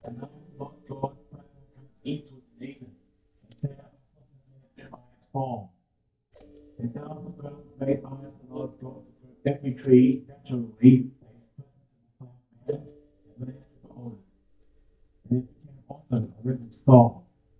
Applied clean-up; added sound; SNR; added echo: neural mask model DeepFilterNet 3.